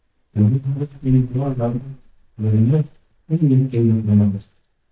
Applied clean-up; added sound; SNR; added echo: neural mask model DeepFilterNet 3.